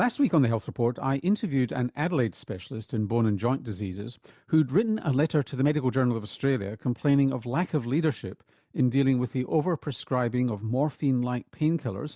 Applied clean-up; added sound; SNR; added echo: none; none; none; none.